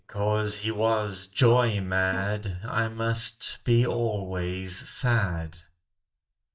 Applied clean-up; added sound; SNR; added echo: neural mask model DeepFilterNet 3.